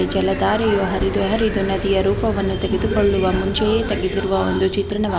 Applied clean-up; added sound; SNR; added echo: none; Fireworks; 15 dB; none.